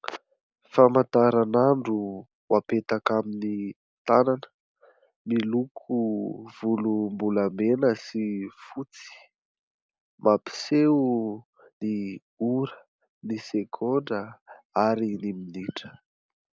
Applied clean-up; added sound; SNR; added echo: none; none; none; none.